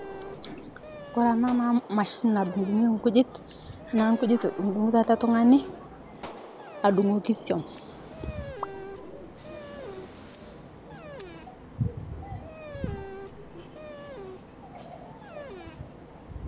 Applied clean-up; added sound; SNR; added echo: none; Gunshot, gunfire + Dog; 14 dB; none.